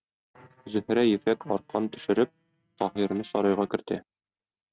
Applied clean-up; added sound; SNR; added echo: neural mask model RNNoise.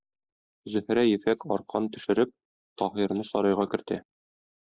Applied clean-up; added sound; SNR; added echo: neural mask model Resemble Enhance denoiser.